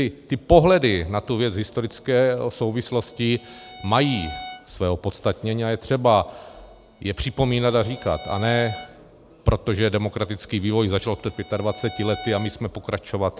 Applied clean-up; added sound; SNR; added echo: none; Bowed string instrument; 18 dB; none.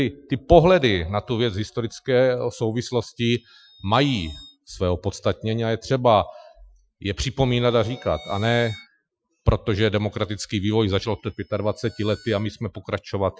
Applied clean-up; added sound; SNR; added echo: classical method Wiener filter.